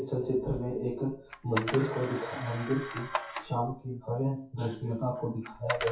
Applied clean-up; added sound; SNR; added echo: classical method WPE with log-MMSE.